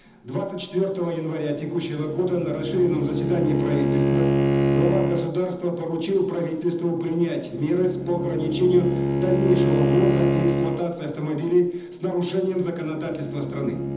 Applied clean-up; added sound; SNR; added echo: none; Bowed string instrument; 1 dB; reverberation time 0.8 s.